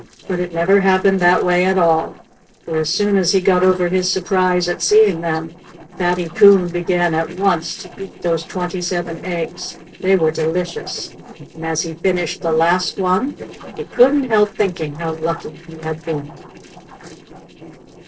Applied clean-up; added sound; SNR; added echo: neural separator model SepFormer DNS4.